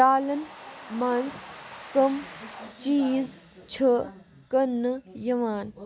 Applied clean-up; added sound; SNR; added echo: none; Domestic sounds, home sounds; 20 dB; none.